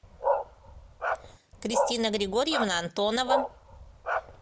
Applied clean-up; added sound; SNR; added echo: none; Bark; 0 dB; none.